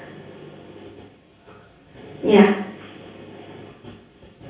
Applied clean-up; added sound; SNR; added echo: none; none; none; reverberation time 0.6 s.